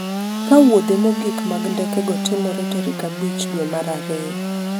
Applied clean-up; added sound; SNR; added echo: none; Sawing / Engine; 4 dB; none.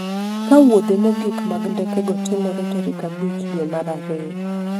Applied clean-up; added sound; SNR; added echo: neural mask model RNNoise.